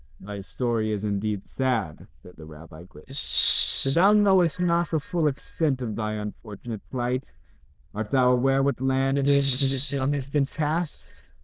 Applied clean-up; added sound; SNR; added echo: neural diffusion model UNIVERSE++.